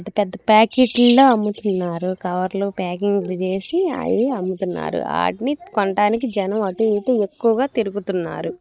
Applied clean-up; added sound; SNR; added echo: neural mask model DeepFilterNet 3.